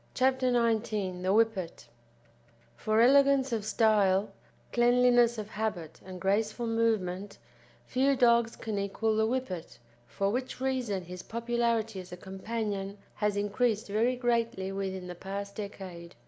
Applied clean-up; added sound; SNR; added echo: none; none; none; none.